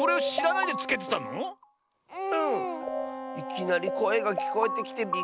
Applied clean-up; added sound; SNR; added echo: none; Wind instrument, woodwind instrument; 11 dB; none.